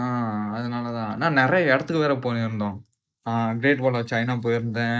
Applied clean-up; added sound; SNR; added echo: neural mask model Resemble Enhance denoiser.